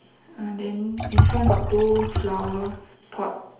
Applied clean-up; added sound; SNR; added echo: none; Liquid; -3 dB; reverberation time 2.2 s.